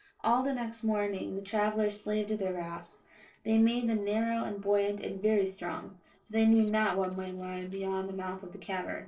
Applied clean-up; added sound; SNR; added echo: neural separator model SepFormer DNS4.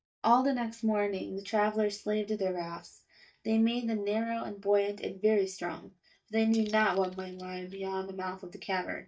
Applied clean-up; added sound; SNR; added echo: neural mask model DeepFilterNet 3.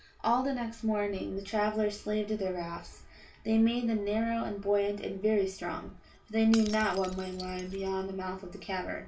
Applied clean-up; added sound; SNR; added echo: none; Shatter / Crushing; 18 dB; reverberation time 0.3 s.